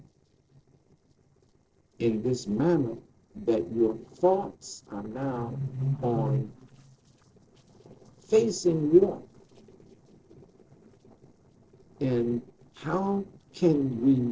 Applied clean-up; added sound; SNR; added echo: neural separator model SepFormer DNS4.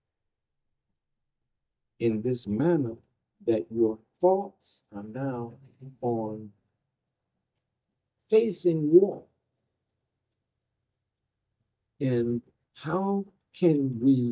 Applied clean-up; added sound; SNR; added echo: neural mask model DeepFilterNet 3.